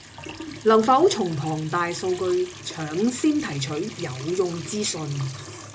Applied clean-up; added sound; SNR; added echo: none; Trickle, dribble / Sink (filling or washing) / Water tap, faucet; 15 dB; none.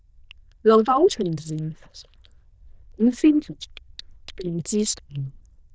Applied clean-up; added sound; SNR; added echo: neural diffusion model UNIVERSE++.